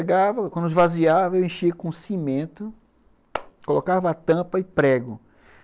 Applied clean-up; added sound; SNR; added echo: none; none; none; none.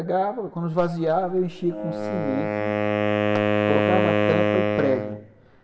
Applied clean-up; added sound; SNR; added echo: none; Wind instrument, woodwind instrument; -2 dB; reverberation time 2.7 s.